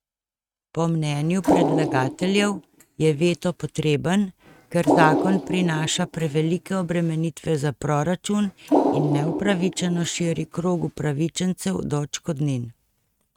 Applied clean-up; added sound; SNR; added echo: neural mask model RNNoise.